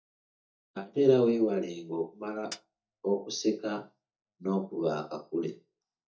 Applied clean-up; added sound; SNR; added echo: neural mask model DeepFilterNet 3.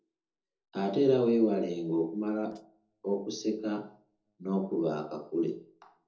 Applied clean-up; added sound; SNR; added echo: neural separator model SepFormer DNS4.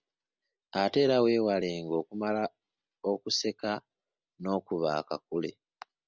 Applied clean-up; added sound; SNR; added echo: none; none; none; none.